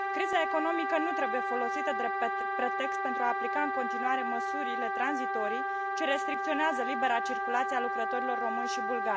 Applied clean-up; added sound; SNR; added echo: none; Wind instrument, woodwind instrument; -2 dB; none.